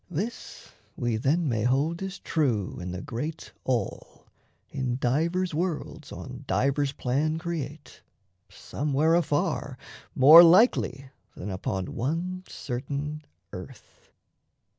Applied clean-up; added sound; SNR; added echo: none; none; none; none.